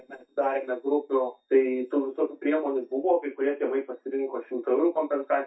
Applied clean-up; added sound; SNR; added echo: neural mask model DeepFilterNet 3.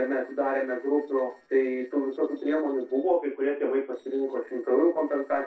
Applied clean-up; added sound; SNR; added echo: neural separator model SepFormer DNS4.